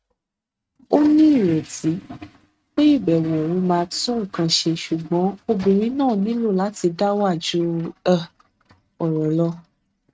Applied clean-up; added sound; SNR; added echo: neural mask model RNNoise.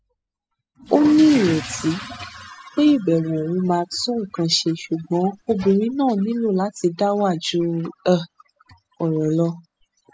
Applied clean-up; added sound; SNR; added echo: classical method spectral subtraction.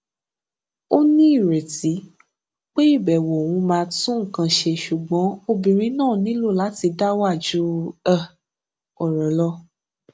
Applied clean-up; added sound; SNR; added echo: none; none; none; none.